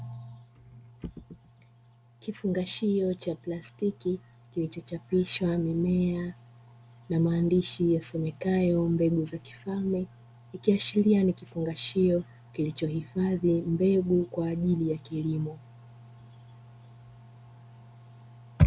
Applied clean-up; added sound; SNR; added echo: none; none; none; none.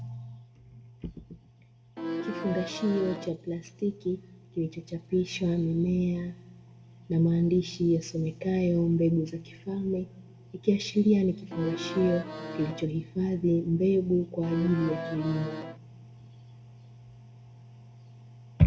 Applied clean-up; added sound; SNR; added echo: none; Accordion; 6 dB; reverberation time 0.9 s.